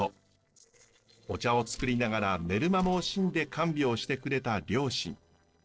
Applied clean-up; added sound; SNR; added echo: neural separator model SepFormer DNS4.